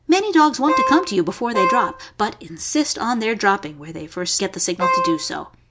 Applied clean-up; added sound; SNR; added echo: none; Wind instrument, woodwind instrument; 1 dB; none.